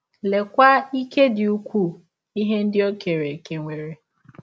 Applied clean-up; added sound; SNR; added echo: none; none; none; none.